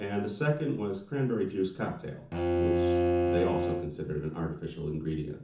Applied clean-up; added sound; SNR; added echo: none; Bowed string instrument; 0 dB; reverberation time 0.6 s.